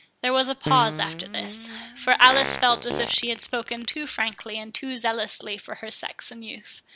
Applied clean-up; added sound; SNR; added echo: none; Fart; 8 dB; none.